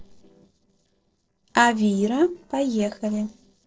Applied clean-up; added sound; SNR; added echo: neural separator model SepFormer DNS4.